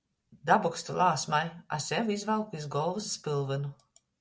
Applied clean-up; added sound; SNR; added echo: none; none; none; none.